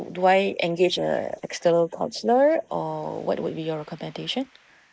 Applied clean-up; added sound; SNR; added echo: neural mask model Resemble Enhance denoiser.